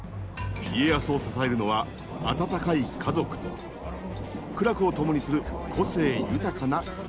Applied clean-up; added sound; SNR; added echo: none; Thunder; 9 dB; none.